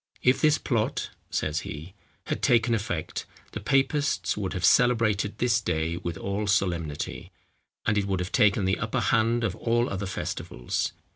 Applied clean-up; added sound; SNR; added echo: none; none; none; none.